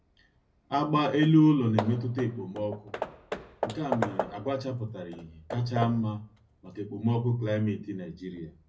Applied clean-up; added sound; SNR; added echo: none; Hammer / Wood; 10 dB; reverberation time 0.4 s.